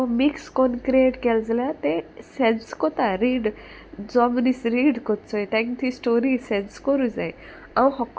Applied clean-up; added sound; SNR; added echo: none; none; none; none.